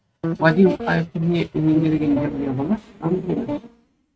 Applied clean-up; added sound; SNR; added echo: neural mask model RNNoise.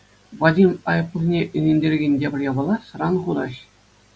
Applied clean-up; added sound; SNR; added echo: none; none; none; none.